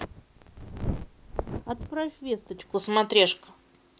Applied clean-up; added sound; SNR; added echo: none; none; none; none.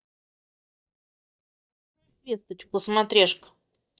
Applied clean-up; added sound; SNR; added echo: neural mask model DeepFilterNet 3.